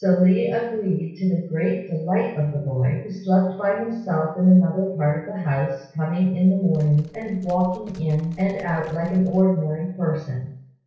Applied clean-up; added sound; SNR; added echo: neural separator model SepFormer DNS4.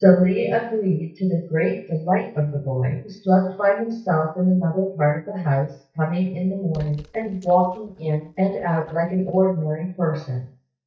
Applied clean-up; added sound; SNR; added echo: neural mask model DeepFilterNet 3.